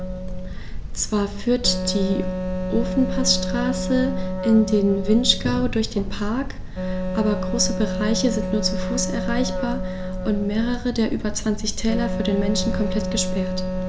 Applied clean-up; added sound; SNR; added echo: none; Wind instrument, woodwind instrument; 6 dB; none.